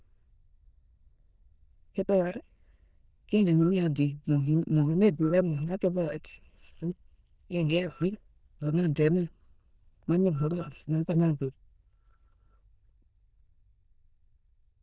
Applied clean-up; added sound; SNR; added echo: neural diffusion model UNIVERSE++.